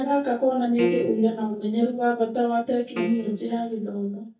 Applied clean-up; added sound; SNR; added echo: neural mask model DeepFilterNet 3.